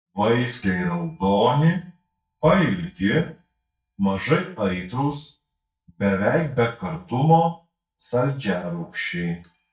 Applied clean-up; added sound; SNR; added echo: neural mask model DeepFilterNet 3.